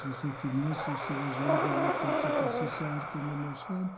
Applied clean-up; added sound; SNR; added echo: none; Breathing; -2 dB; reverberation time 0.2 s.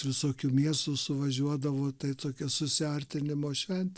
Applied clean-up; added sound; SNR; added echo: none; none; none; none.